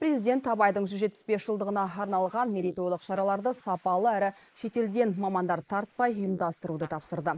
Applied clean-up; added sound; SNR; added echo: neural mask model Resemble Enhance denoiser.